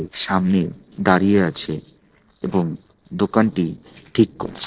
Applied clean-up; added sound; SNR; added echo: neural separator model SepFormer DNS4.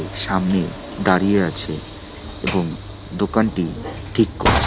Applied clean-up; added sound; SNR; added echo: none; Sliding door / Train; 5 dB; none.